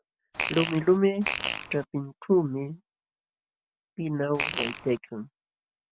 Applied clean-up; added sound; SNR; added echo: none; Fart; 3 dB; none.